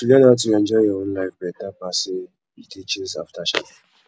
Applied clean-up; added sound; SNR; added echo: none; none; none; none.